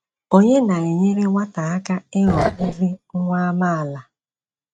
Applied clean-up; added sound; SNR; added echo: neural mask model RNNoise.